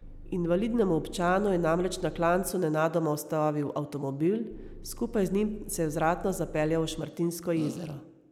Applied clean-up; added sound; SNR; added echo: none; Engine + Fart; 14 dB; none.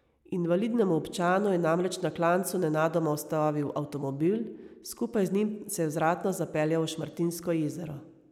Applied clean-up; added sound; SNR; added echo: none; none; none; none.